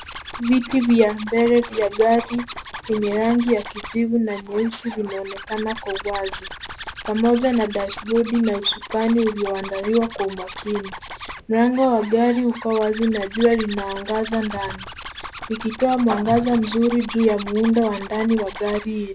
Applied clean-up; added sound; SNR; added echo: none; Zipper (clothing); 14 dB; none.